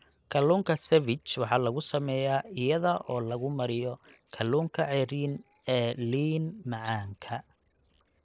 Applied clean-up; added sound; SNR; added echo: neural separator model SepFormer DNS4.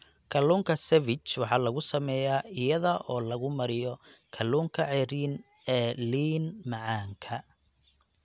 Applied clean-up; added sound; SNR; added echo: none; none; none; none.